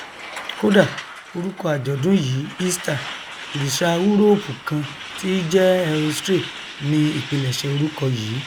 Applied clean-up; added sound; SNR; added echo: none; Truck; 13 dB; none.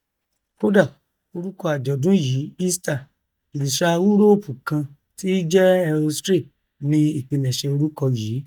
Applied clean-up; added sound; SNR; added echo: neural mask model DeepFilterNet 3.